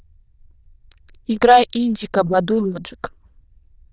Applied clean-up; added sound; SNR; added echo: neural diffusion model UNIVERSE++.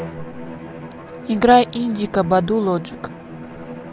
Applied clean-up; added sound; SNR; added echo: none; Bowed string instrument; 13 dB; none.